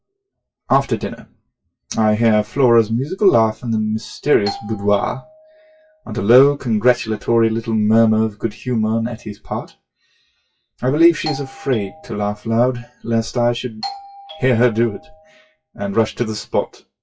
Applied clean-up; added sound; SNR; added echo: classical method WPE with log-MMSE.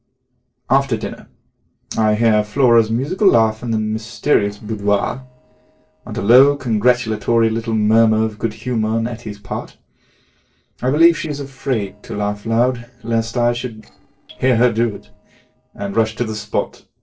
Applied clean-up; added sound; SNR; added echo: neural separator model SepFormer DNS4.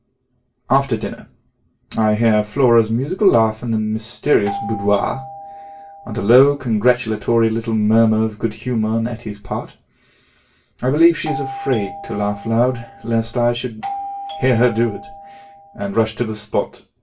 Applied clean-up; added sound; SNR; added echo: none; Doorbell; 12 dB; reverberation time 0.2 s.